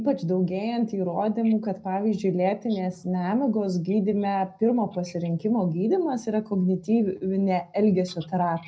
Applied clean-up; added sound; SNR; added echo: none; none; none; reverberation time 0.4 s.